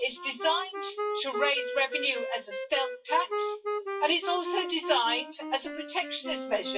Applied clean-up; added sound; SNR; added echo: classical method WPE with log-MMSE.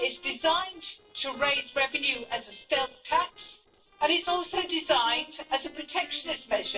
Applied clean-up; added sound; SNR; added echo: neural separator model SepFormer DNS4.